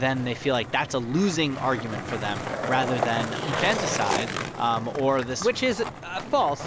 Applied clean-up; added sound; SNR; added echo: none; Skateboard; 5 dB; none.